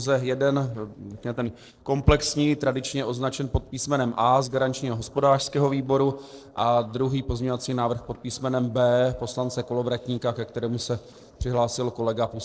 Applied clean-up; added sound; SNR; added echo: neural separator model SepFormer DNS4.